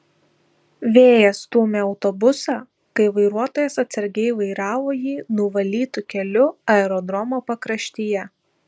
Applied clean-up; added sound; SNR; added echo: none; none; none; none.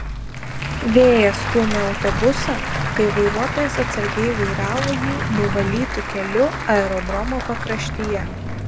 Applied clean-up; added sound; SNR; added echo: none; Engine / Car + Applause; 3 dB; none.